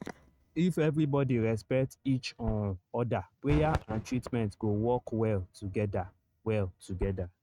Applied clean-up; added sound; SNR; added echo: neural mask model RNNoise.